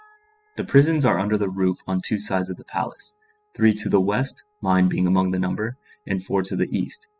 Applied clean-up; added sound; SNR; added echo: classical method spectral subtraction.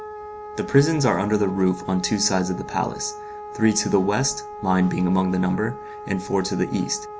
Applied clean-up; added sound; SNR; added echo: none; Wind instrument, woodwind instrument; 13 dB; none.